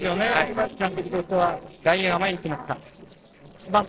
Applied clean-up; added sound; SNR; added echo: neural separator model SepFormer DNS4.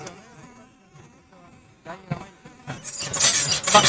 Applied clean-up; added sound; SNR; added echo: neural mask model RNNoise.